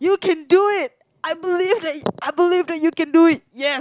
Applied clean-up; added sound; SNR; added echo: none; none; none; none.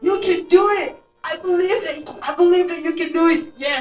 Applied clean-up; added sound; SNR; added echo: neural separator model SepFormer DNS4.